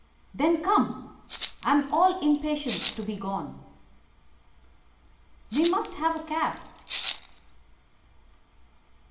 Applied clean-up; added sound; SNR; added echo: none; Rattle (instrument); 4 dB; reverberation time 0.8 s.